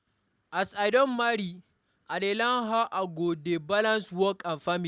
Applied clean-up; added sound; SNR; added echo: none; none; none; none.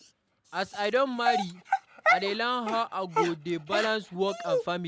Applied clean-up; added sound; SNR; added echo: none; Dog; 1 dB; none.